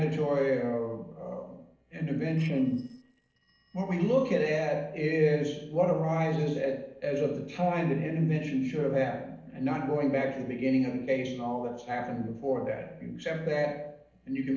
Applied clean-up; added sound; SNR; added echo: neural separator model SepFormer DNS4.